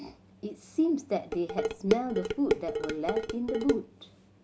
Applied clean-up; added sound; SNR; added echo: none; Dishes, pots, and pans; 0 dB; none.